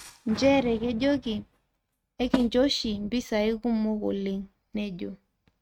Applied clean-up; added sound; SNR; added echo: neural mask model RNNoise.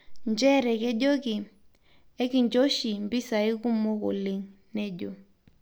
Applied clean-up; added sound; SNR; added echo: none; none; none; none.